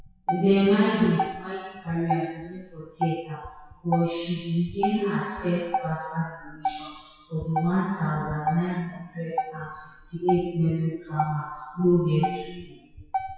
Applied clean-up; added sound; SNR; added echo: classical method WPE with log-MMSE.